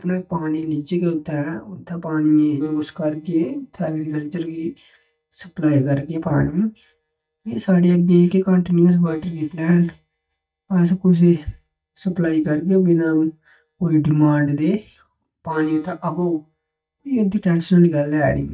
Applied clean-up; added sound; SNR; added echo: neural mask model DeepFilterNet 3.